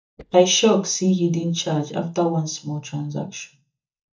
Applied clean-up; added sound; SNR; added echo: neural mask model DeepFilterNet 3.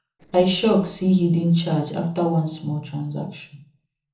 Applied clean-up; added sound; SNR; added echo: neural separator model SepFormer DNS4.